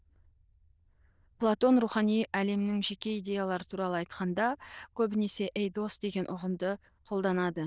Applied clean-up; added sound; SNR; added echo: neural diffusion model UNIVERSE++.